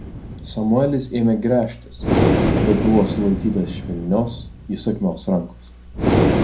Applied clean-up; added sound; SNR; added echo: none; Breathing; 1 dB; reverberation time 0.2 s.